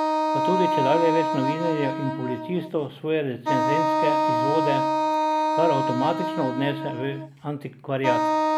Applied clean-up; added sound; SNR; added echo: none; Wind instrument, woodwind instrument; -2 dB; none.